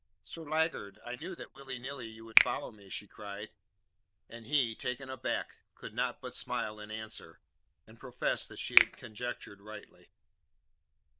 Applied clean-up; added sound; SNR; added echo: neural diffusion model UNIVERSE++.